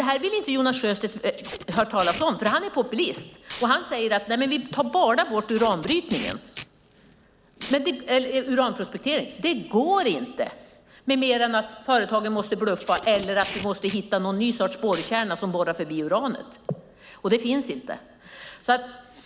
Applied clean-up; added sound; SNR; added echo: none; Packing tape, duct tape; 16 dB; none.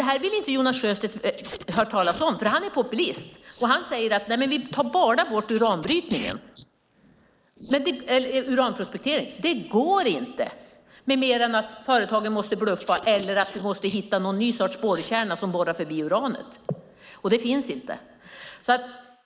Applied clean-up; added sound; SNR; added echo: neural mask model Resemble Enhance denoiser.